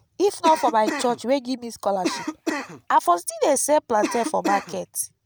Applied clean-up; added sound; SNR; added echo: none; Cough; 7 dB; none.